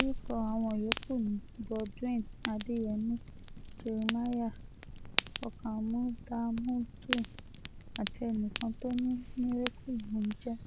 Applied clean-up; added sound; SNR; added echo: none; Fire; 4 dB; none.